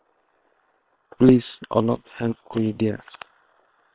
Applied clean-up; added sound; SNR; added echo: neural separator model SepFormer WHAM!.